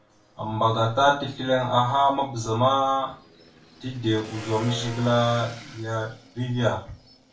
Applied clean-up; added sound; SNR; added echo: none; Motorcycle / Engine; 19 dB; reverberation time 0.3 s.